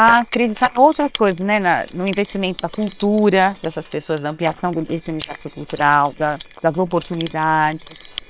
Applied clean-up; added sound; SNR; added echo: neural separator model SepFormer WHAM!.